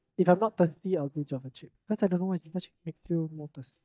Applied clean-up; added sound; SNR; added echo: neural mask model DeepFilterNet 3.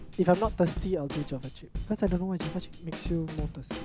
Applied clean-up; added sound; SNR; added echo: none; Snare drum / Drum kit; 7 dB; none.